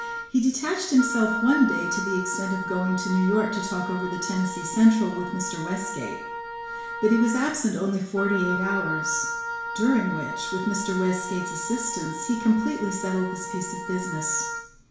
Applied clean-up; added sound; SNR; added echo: none; Wind instrument, woodwind instrument; 7 dB; reverberation time 0.7 s.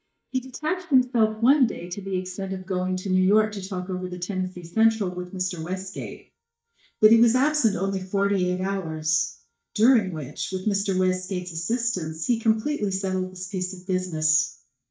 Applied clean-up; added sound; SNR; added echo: neural mask model DeepFilterNet 3.